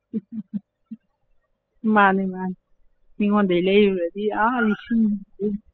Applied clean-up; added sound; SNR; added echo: classical method spectral subtraction.